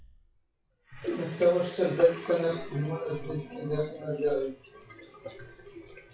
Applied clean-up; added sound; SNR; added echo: classical method WPE with log-MMSE.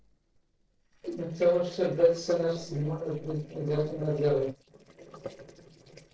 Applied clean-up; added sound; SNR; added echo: neural separator model SepFormer DNS4.